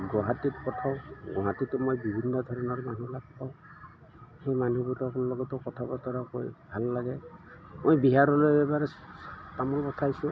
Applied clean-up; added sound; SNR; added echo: none; none; none; none.